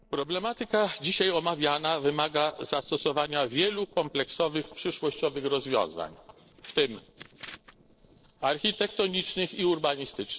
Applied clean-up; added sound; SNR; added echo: neural separator model SepFormer DNS4.